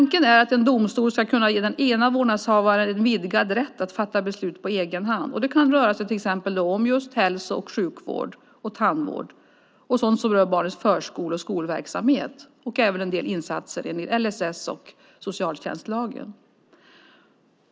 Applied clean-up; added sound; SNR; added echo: none; none; none; none.